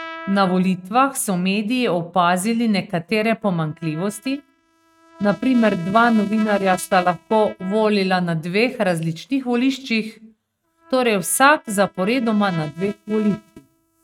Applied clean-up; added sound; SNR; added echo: neural mask model RNNoise.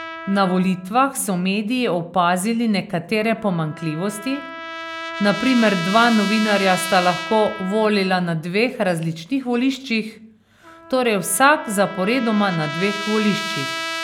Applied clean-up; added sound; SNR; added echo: none; Trumpet; 11 dB; none.